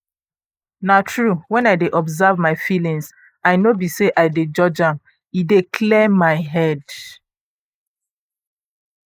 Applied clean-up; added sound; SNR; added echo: neural mask model Resemble Enhance denoiser.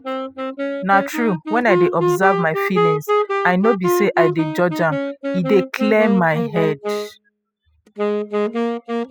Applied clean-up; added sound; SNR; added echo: classical method spectral subtraction.